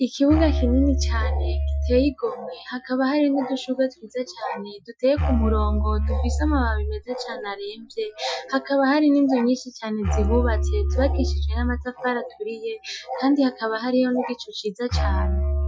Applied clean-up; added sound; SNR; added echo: classical method Wiener filter.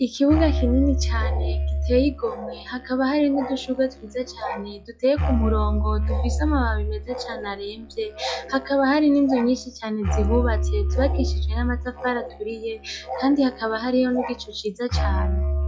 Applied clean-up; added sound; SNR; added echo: classical method log-MMSE.